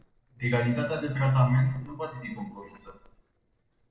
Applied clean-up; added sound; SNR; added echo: neural separator model SepFormer DNS4.